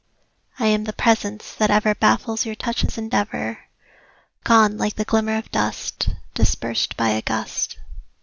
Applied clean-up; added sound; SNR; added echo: none; none; none; none.